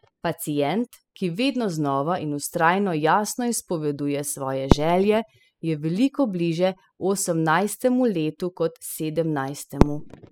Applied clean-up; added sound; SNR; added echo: classical method spectral subtraction.